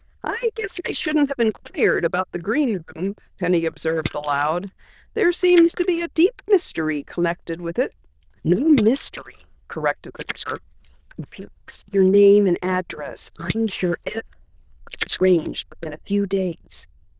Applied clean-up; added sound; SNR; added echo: neural diffusion model UNIVERSE++.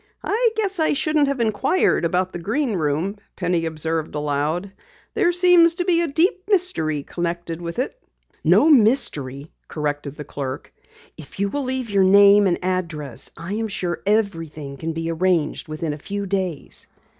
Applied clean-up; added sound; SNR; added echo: none; none; none; none.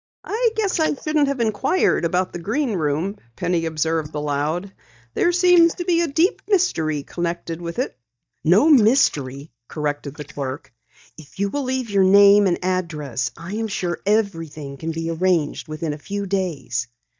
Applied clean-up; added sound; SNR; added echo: neural mask model DeepFilterNet 3.